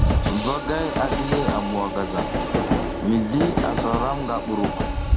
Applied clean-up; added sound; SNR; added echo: none; Train; -2 dB; none.